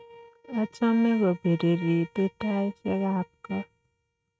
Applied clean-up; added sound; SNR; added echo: neural mask model RNNoise.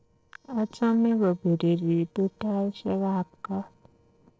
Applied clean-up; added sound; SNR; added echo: neural separator model SepFormer DNS4.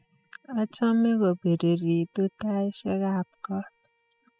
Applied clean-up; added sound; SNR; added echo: classical method spectral subtraction.